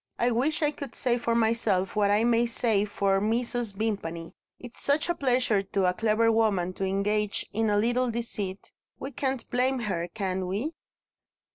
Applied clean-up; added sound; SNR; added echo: none; none; none; none.